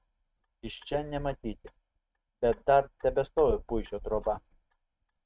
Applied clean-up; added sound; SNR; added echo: neural mask model RNNoise.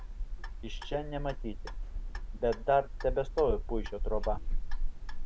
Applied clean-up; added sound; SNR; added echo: none; Clock; -1 dB; none.